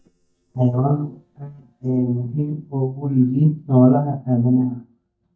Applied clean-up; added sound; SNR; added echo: neural mask model DeepFilterNet 3.